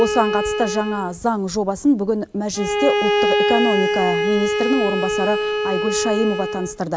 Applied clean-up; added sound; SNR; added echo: none; Bowed string instrument; 0 dB; none.